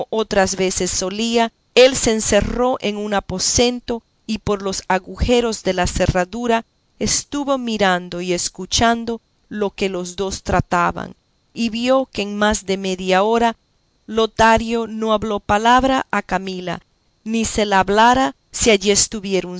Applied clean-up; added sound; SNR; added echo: none; none; none; none.